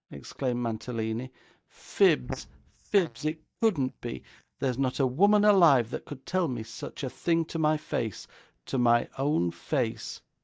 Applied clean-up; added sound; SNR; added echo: neural mask model DeepFilterNet 3.